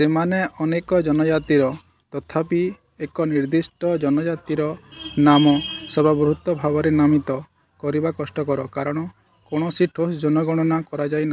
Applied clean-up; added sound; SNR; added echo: none; none; none; none.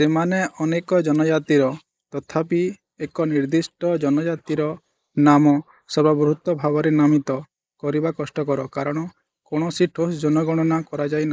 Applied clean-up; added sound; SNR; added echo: neural mask model Resemble Enhance denoiser.